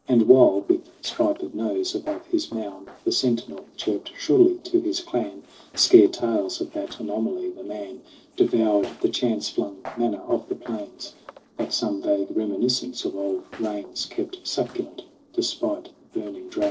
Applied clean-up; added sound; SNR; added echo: neural separator model SepFormer DNS4.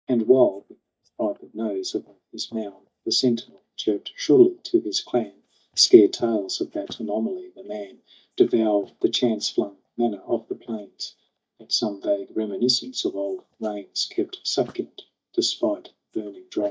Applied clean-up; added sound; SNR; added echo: neural mask model DeepFilterNet 3.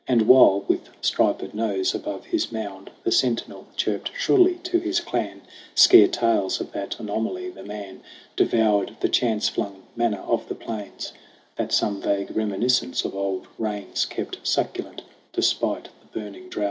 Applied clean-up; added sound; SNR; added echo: none; none; none; none.